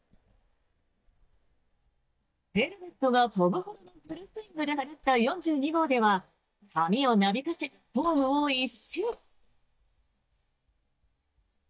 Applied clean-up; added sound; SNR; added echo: neural mask model DeepFilterNet 3.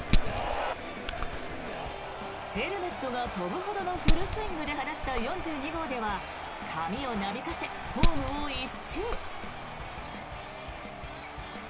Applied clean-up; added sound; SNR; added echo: none; Glass; -2 dB; none.